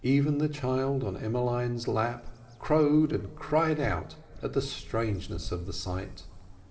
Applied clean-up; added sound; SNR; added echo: none; Bird vocalization, bird call, bird song; 16 dB; reverberation time 2.7 s.